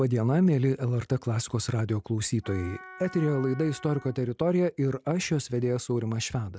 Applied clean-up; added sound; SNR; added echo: none; Wind instrument, woodwind instrument; 19 dB; none.